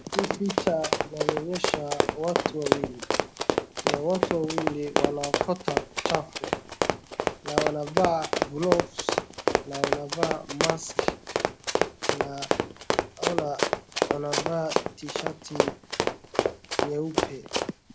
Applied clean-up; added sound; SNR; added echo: none; Run; -4 dB; none.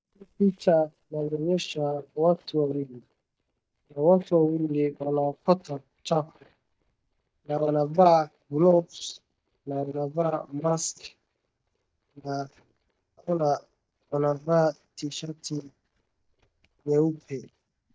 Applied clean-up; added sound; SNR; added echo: neural mask model DeepFilterNet 3.